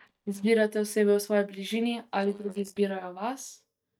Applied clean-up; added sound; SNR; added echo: neural mask model DeepFilterNet 3.